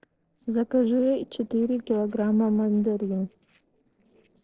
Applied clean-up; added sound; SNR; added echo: neural separator model SepFormer DNS4.